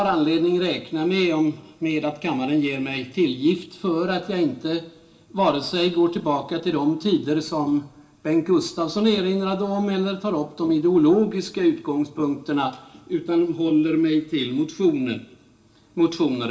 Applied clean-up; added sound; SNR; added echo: none; none; none; reverberation time 0.4 s.